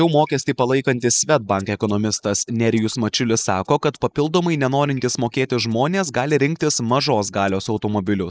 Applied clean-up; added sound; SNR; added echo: neural mask model Resemble Enhance denoiser.